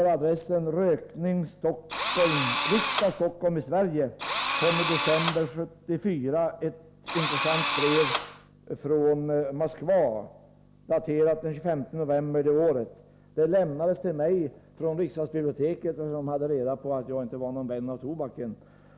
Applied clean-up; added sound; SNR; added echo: none; Engine / Drill; 2 dB; none.